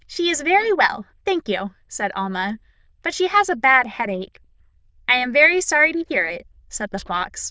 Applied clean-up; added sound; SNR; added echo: neural diffusion model UNIVERSE++.